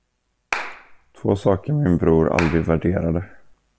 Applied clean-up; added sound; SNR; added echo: none; Clapping; 11 dB; none.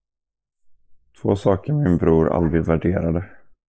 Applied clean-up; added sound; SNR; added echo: neural mask model Resemble Enhance denoiser.